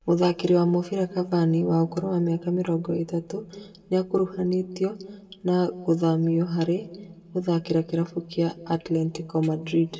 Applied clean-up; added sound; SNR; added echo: none; none; none; reverberation time 1.6 s.